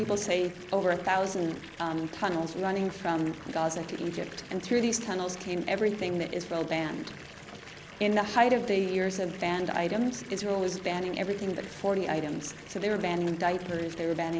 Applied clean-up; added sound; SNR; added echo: none; Fill (with liquid) / Bathtub (filling or washing) / Water tap, faucet; 16 dB; none.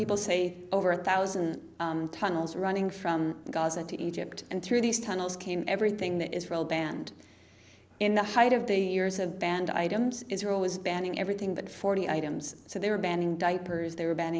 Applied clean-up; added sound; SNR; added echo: none; none; none; none.